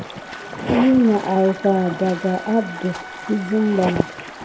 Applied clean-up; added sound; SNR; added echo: none; Wind instrument, woodwind instrument + Stream; 14 dB; none.